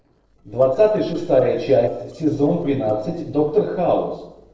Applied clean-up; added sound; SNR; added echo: neural separator model SepFormer DNS4.